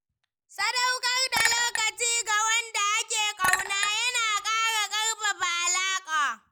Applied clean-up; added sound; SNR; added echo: none; Chink, clink; 6 dB; none.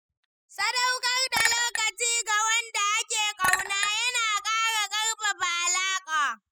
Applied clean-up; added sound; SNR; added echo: classical method spectral subtraction.